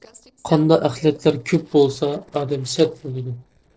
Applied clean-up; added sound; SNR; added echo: neural separator model SepFormer DNS4.